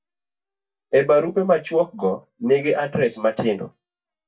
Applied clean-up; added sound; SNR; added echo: neural mask model DeepFilterNet 3.